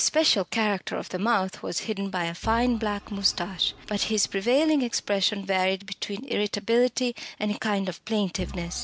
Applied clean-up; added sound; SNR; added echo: none; Engine / Vehicle; 20 dB; none.